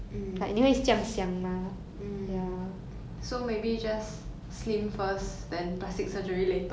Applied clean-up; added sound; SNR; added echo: none; none; none; none.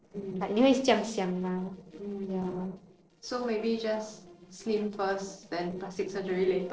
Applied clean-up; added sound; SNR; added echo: neural separator model SepFormer DNS4.